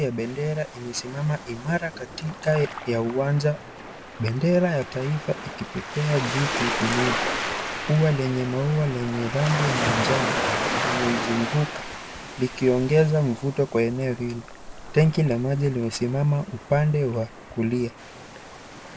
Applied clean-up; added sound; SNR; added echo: none; Waves, surf; 6 dB; none.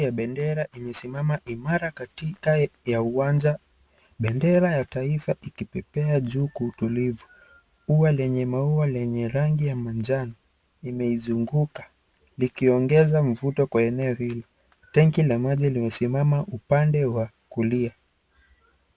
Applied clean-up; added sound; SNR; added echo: none; none; none; none.